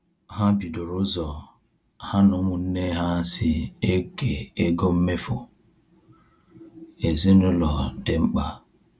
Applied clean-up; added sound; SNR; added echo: none; none; none; none.